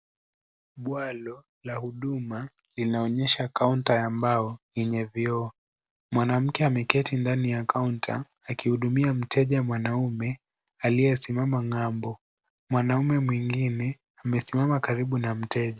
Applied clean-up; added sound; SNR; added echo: none; none; none; none.